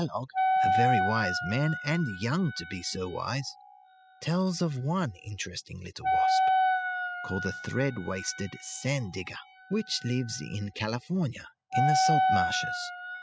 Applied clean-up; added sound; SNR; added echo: classical method spectral subtraction.